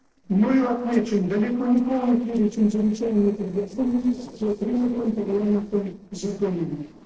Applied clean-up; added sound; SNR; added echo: neural separator model SepFormer DNS4.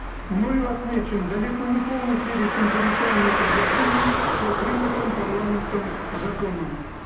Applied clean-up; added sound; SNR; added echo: none; Car; 0 dB; reverberation time 0.8 s.